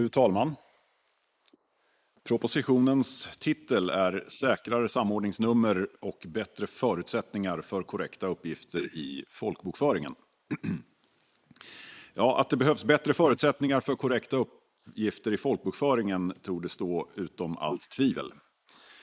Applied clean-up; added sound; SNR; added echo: neural mask model Resemble Enhance denoiser.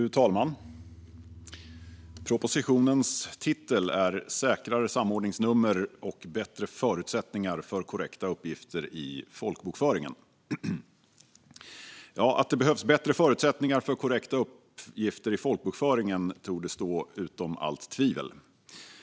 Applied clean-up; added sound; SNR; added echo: none; none; none; none.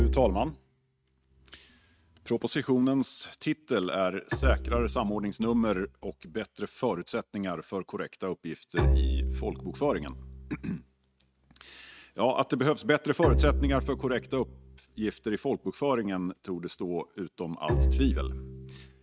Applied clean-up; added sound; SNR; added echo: neural mask model RNNoise.